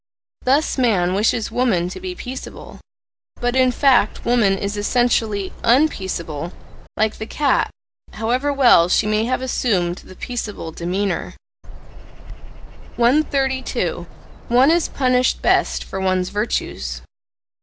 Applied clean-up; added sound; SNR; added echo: none; Bird vocalization, bird call, bird song; 12 dB; none.